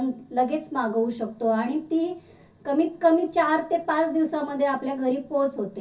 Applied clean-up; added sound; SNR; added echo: none; none; none; reverberation time 0.3 s.